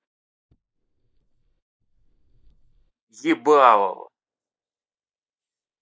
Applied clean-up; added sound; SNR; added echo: neural mask model DeepFilterNet 3.